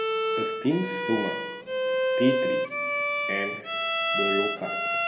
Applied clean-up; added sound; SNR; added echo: none; Bowed string instrument; -4 dB; reverberation time 2.1 s.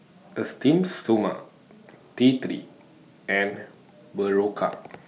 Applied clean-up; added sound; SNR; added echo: none; none; none; none.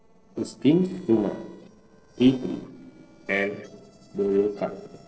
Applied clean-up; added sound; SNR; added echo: neural separator model SepFormer DNS4.